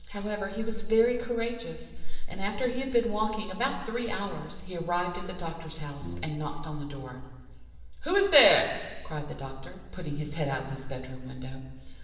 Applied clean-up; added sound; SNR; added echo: none; Brass instrument; 15 dB; reverberation time 1.2 s.